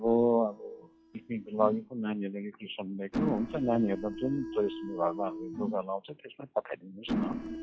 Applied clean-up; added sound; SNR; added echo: classical method log-MMSE.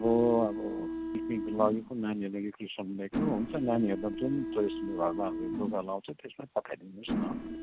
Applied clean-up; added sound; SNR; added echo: none; Mechanisms; 5 dB; none.